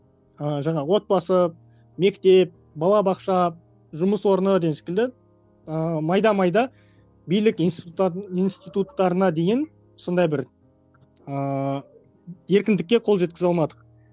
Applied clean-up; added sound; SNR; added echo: none; none; none; none.